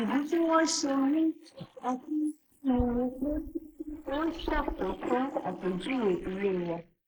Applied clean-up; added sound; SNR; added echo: neural mask model Resemble Enhance denoiser.